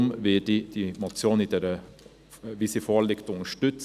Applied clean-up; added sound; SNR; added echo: none; none; none; none.